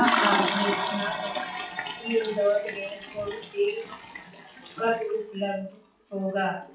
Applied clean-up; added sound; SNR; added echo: classical method WPE with log-MMSE.